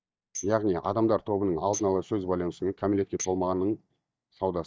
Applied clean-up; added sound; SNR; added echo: neural mask model DeepFilterNet 3.